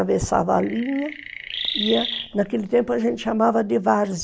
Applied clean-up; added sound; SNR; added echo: none; Chirp, tweet; 8 dB; none.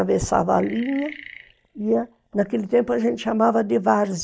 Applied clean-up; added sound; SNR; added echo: neural mask model DeepFilterNet 3.